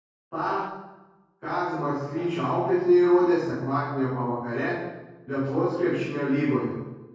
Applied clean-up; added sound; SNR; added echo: none; Fart; 18 dB; reverberation time 1.3 s.